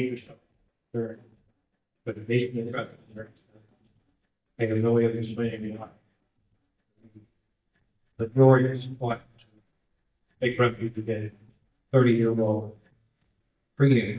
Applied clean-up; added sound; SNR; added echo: neural mask model DeepFilterNet 3.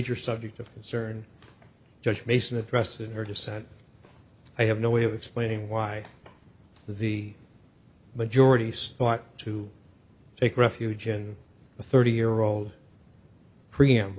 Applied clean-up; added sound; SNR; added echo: none; none; none; none.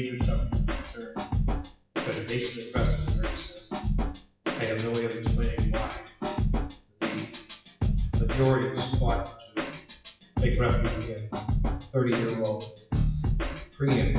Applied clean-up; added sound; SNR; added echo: classical method WPE with log-MMSE.